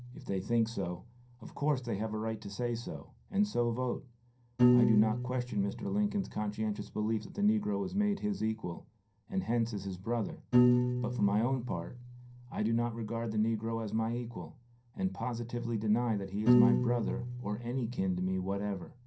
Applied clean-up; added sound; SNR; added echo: none; Piano; 3 dB; reverberation time 0.3 s.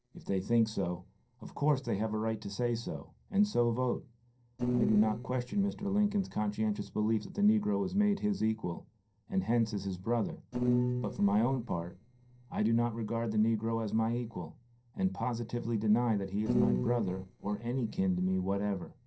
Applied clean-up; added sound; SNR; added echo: neural separator model SepFormer DNS4.